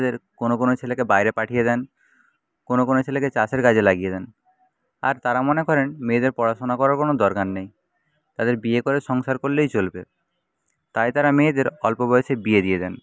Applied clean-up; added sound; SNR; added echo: none; none; none; none.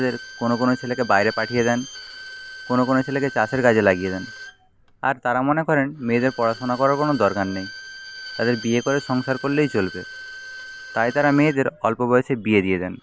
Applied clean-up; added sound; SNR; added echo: none; Bowed string instrument; 16 dB; none.